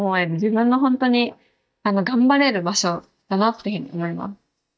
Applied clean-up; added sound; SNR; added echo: neural mask model DeepFilterNet 3.